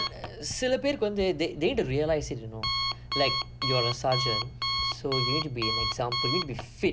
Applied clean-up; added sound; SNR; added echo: none; Alarm; 2 dB; none.